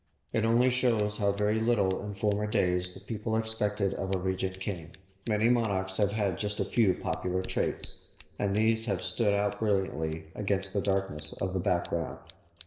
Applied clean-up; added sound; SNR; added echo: none; Scissors; 19 dB; reverberation time 2.1 s.